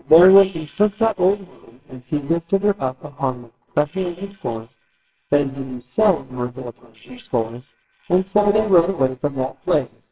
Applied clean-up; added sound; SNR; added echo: neural separator model SepFormer WHAMR!.